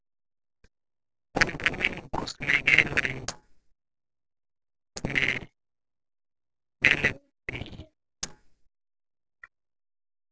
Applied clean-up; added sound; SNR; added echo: neural separator model SepFormer DNS4.